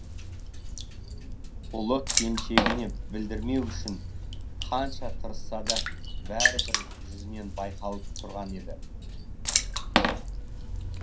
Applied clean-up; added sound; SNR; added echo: none; Water / Splash, splatter; -5 dB; reverberation time 0.3 s.